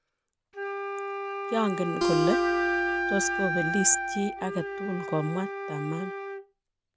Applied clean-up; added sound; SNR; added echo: none; Acoustic guitar + Wind instrument, woodwind instrument; -1 dB; none.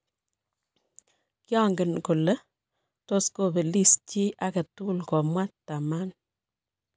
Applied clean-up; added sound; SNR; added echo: none; none; none; none.